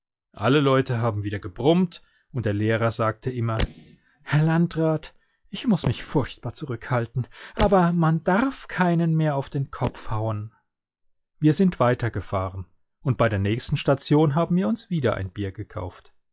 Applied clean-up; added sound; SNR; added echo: classical method log-MMSE.